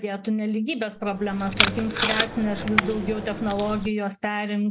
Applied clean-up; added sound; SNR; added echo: none; Packing tape, duct tape; 1 dB; none.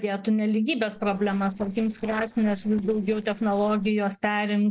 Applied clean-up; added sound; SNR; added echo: neural separator model SepFormer DNS4.